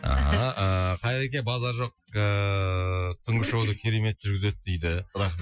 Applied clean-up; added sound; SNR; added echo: classical method Wiener filter.